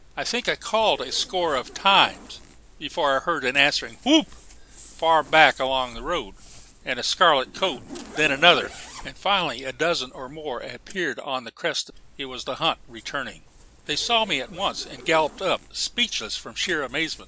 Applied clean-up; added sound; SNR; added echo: none; Zipper (clothing); 20 dB; none.